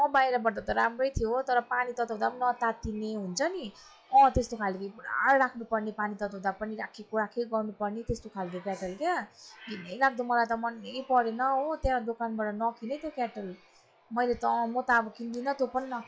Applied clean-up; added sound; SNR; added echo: classical method log-MMSE.